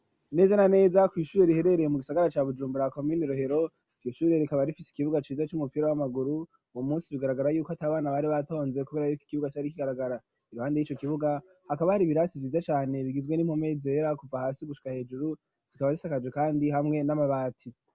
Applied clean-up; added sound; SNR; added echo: none; none; none; none.